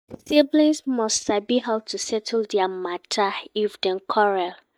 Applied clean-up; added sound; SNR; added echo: neural mask model DeepFilterNet 3.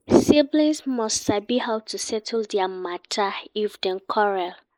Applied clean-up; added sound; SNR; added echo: neural mask model Resemble Enhance denoiser.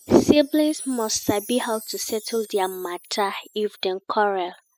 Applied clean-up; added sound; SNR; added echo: classical method spectral subtraction.